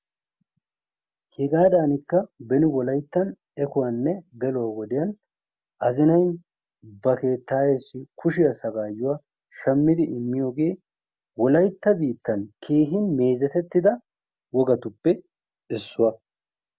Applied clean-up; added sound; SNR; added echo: none; none; none; none.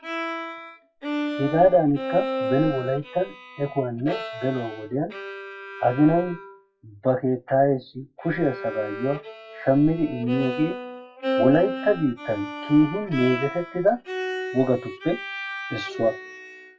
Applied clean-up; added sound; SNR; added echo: classical method WPE with log-MMSE.